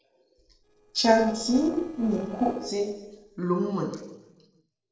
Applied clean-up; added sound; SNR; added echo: neural separator model SepFormer DNS4.